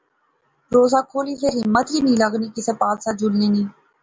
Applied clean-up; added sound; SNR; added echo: none; none; none; none.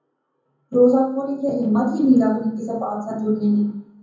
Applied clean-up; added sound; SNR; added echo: none; none; none; reverberation time 0.7 s.